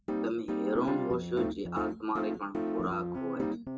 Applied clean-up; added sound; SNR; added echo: none; Piano; -1 dB; reverberation time 0.2 s.